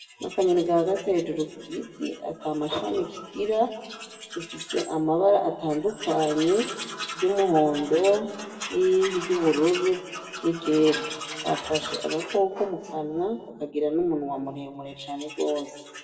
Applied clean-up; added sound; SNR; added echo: none; Tools; 13 dB; reverberation time 1.3 s.